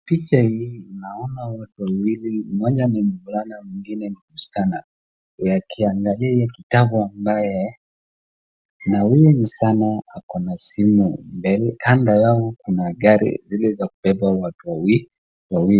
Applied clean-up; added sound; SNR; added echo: none; none; none; none.